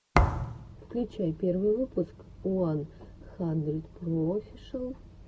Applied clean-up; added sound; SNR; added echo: none; Thump, thud; -3 dB; none.